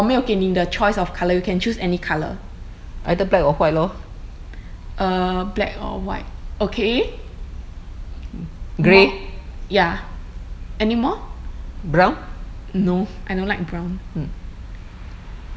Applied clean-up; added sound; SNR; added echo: none; none; none; none.